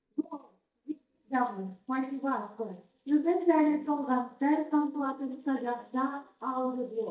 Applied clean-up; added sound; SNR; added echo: neural mask model DeepFilterNet 3.